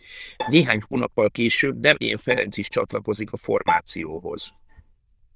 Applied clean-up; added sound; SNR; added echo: neural diffusion model UNIVERSE++.